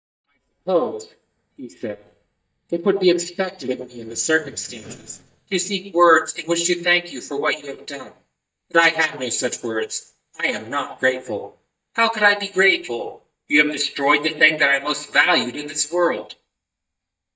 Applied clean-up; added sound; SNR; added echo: neural mask model DeepFilterNet 3.